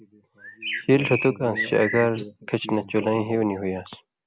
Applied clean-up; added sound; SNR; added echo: none; Bird; 8 dB; none.